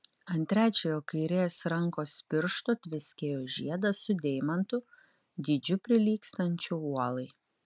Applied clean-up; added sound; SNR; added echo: none; none; none; none.